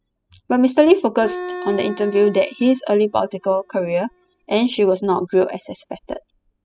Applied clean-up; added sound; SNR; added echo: classical method spectral subtraction.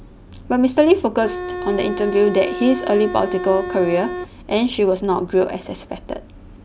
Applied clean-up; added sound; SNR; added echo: none; Organ; 7 dB; none.